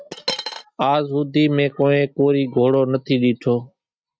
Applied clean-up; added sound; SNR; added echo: neural mask model RNNoise.